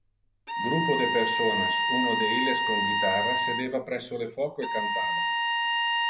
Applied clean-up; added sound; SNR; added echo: none; Bowed string instrument; -3 dB; none.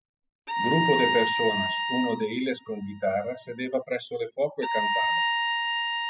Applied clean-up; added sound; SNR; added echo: classical method spectral subtraction.